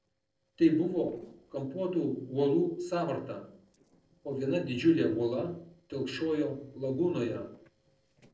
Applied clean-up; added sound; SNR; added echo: neural separator model SepFormer DNS4.